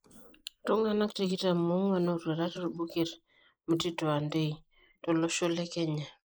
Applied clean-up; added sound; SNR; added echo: neural mask model Resemble Enhance denoiser.